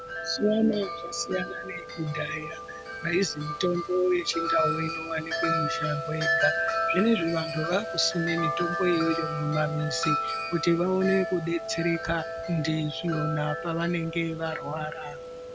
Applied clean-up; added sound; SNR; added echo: none; Wind chime; 4 dB; none.